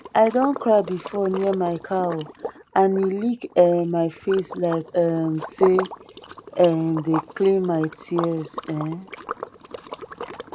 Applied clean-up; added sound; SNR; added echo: none; Liquid; 13 dB; none.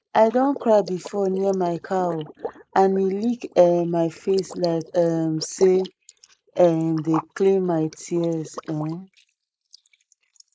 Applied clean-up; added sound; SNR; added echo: neural mask model Resemble Enhance denoiser.